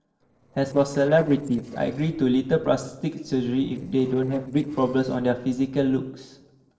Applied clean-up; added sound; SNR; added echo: neural separator model SepFormer DNS4.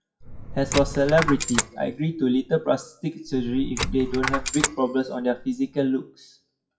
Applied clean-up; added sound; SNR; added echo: classical method WPE with log-MMSE.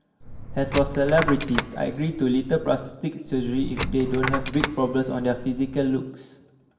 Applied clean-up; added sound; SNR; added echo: none; Coin (dropping); 6 dB; reverberation time 1.0 s.